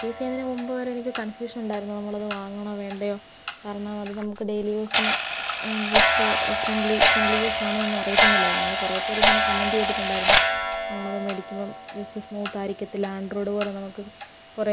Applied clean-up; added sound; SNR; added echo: none; Clock; -5 dB; none.